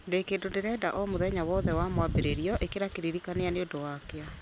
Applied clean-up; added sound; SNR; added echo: none; Rattle (instrument); 15 dB; none.